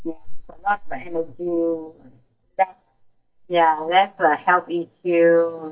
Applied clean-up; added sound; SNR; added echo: neural mask model DeepFilterNet 3.